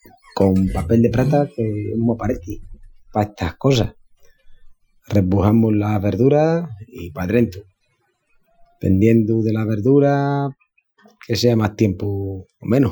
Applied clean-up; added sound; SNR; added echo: classical method Wiener filter.